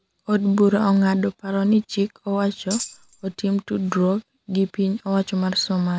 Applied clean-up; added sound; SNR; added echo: none; Tambourine; 12 dB; none.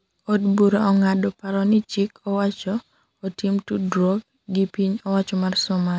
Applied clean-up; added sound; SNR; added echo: none; none; none; none.